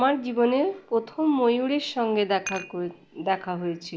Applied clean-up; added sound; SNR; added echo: none; Dishes, pots, and pans; 15 dB; none.